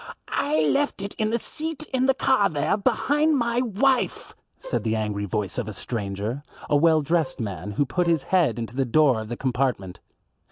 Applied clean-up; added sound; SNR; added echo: none; Bowed string instrument; 17 dB; none.